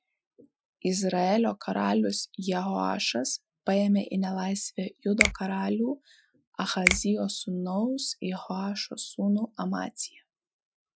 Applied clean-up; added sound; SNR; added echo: classical method Wiener filter.